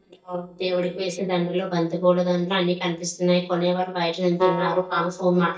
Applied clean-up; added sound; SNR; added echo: neural mask model DeepFilterNet 3.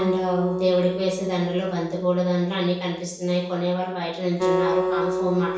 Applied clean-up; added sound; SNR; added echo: none; Acoustic guitar; 4 dB; reverberation time 0.7 s.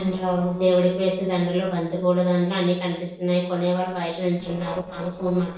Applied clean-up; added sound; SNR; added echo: neural separator model SepFormer DNS4.